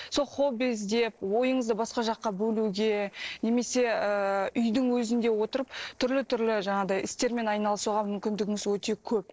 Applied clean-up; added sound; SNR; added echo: neural separator model SepFormer DNS4.